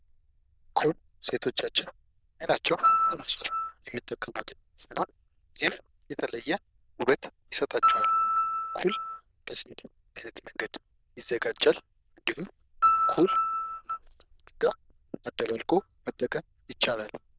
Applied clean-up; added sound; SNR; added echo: neural diffusion model UNIVERSE++.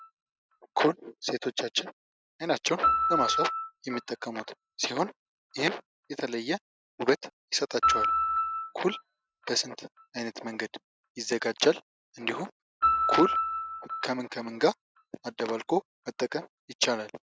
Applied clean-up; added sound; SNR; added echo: classical method Wiener filter.